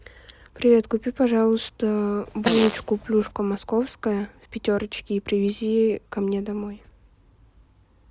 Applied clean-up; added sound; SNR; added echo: none; Fart; 5 dB; none.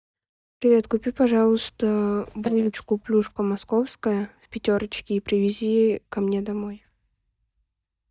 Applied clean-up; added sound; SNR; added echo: neural mask model DeepFilterNet 3.